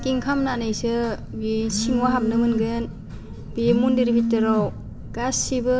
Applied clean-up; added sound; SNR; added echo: none; Telephone; 3 dB; reverberation time 0.2 s.